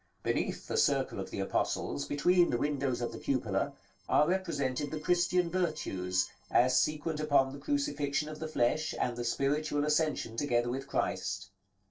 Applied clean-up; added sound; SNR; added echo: neural separator model SepFormer DNS4.